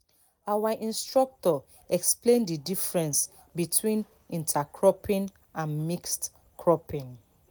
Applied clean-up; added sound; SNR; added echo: none; none; none; none.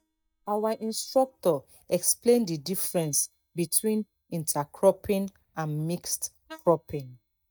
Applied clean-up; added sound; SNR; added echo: neural mask model DeepFilterNet 3.